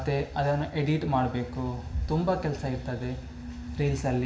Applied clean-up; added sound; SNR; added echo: none; none; none; reverberation time 0.8 s.